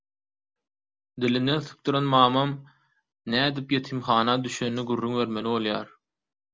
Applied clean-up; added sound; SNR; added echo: none; none; none; none.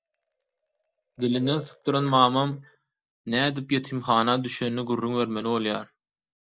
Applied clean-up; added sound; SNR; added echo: neural mask model DeepFilterNet 3.